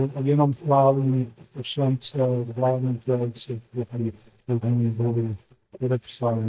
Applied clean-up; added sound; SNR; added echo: neural mask model DeepFilterNet 3.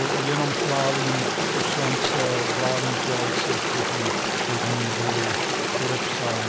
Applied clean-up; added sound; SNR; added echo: none; Stream; -5 dB; none.